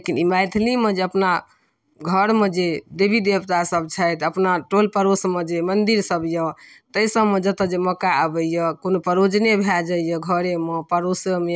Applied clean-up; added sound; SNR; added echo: none; none; none; none.